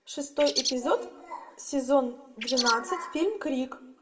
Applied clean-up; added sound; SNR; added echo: none; Bird; 1 dB; reverberation time 1.1 s.